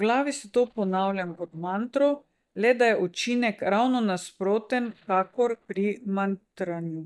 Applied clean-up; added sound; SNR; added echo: neural mask model DeepFilterNet 3.